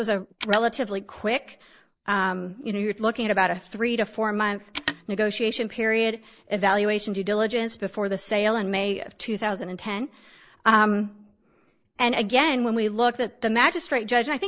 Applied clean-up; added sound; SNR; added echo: neural mask model Resemble Enhance denoiser.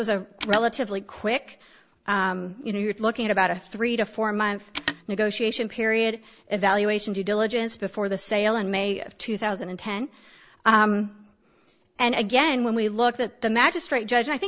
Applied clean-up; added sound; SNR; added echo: none; Telephone; 15 dB; none.